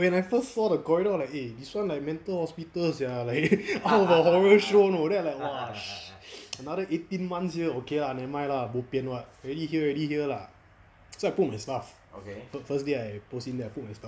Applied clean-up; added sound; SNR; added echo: none; none; none; none.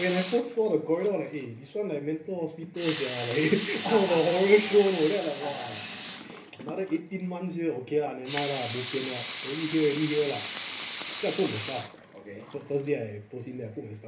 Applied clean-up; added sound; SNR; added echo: none; Sink (filling or washing) / Water tap, faucet / Liquid; 4 dB; reverberation time 0.3 s.